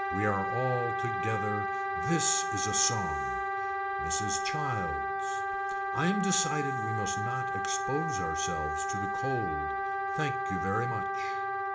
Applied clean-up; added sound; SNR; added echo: none; Wind instrument, woodwind instrument; -2 dB; reverberation time 0.8 s.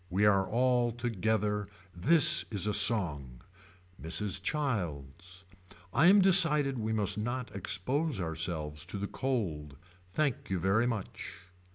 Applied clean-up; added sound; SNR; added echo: none; none; none; none.